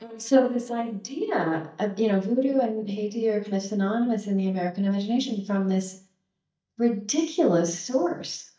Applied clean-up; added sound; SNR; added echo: neural mask model DeepFilterNet 3.